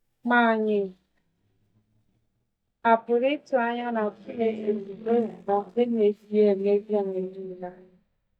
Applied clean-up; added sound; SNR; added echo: neural mask model DeepFilterNet 3.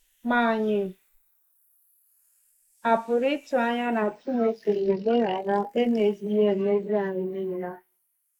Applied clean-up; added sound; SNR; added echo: neural mask model Resemble Enhance denoiser.